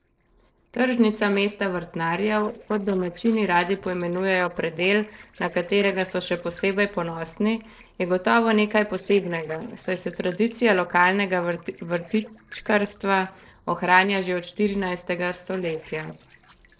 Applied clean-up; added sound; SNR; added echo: neural separator model SepFormer DNS4.